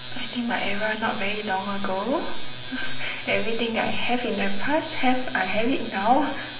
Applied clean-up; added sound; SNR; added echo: none; none; none; reverberation time 1.9 s.